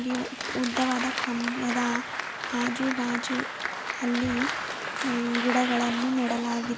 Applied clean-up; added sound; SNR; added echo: none; Applause; 3 dB; none.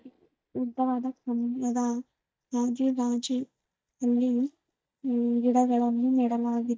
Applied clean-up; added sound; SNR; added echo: neural mask model DeepFilterNet 3.